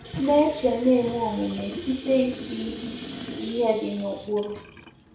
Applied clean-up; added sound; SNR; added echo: none; Sink (filling or washing) / Water tap, faucet; 11 dB; reverberation time 0.6 s.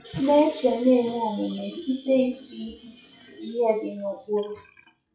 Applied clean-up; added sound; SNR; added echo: classical method WPE with log-MMSE.